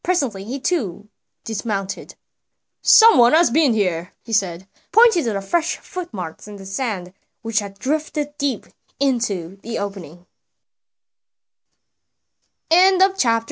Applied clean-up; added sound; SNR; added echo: none; none; none; none.